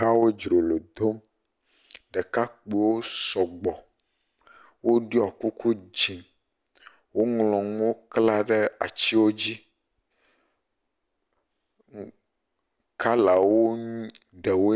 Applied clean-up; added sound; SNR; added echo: none; none; none; none.